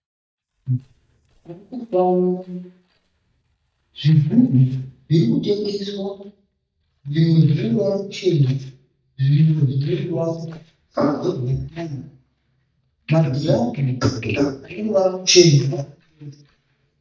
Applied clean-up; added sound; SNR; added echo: neural mask model DeepFilterNet 3.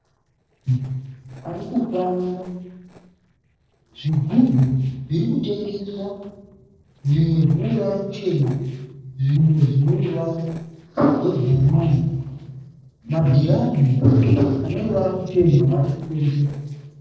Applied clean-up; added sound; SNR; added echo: neural separator model SepFormer DNS4.